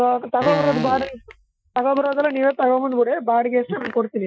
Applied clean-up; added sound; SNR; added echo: classical method Wiener filter.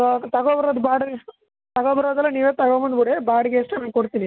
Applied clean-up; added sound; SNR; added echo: none; none; none; none.